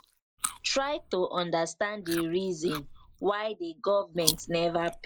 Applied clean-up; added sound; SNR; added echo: neural mask model Resemble Enhance denoiser.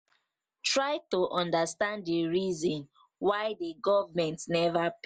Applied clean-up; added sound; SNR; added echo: none; none; none; none.